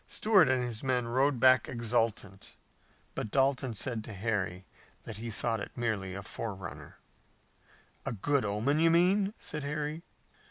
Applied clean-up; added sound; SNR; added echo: none; none; none; none.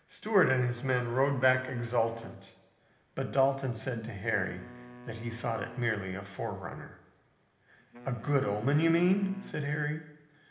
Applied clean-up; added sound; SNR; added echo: none; Wind instrument, woodwind instrument; 19 dB; reverberation time 1.0 s.